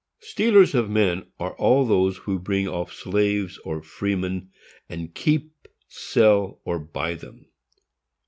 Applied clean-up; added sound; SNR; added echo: none; none; none; none.